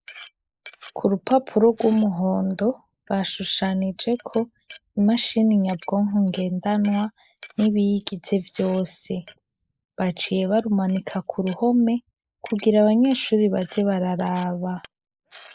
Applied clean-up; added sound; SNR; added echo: neural mask model Resemble Enhance denoiser.